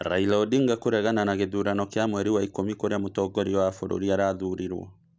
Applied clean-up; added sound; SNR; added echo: none; none; none; none.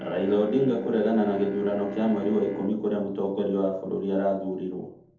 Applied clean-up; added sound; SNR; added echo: neural separator model SepFormer DNS4.